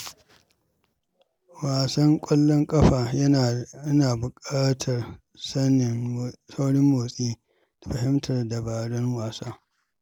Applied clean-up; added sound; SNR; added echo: none; none; none; none.